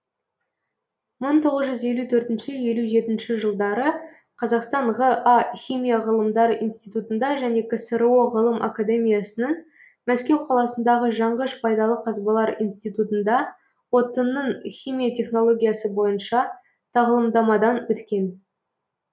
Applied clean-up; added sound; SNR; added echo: none; none; none; none.